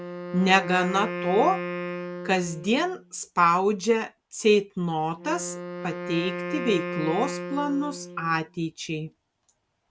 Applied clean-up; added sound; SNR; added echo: none; Wind instrument, woodwind instrument; 9 dB; none.